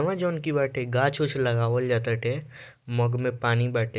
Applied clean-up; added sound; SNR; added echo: none; none; none; none.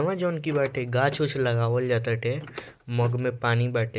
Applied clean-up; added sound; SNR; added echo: neural mask model Resemble Enhance denoiser.